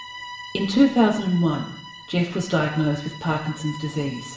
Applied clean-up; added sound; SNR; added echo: none; Bowed string instrument; 17 dB; reverberation time 0.7 s.